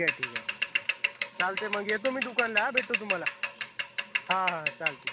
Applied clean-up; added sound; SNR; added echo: none; Mechanisms / Bicycle; -1 dB; none.